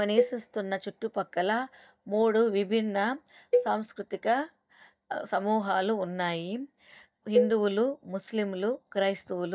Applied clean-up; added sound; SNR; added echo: neural mask model DeepFilterNet 3.